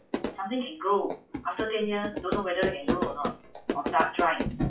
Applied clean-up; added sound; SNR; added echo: classical method WPE with log-MMSE.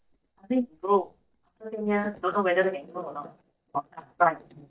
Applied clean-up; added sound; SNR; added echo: neural mask model DeepFilterNet 3.